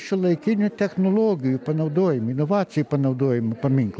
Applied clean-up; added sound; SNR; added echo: none; none; none; none.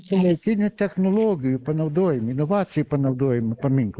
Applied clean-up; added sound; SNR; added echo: neural mask model Resemble Enhance denoiser.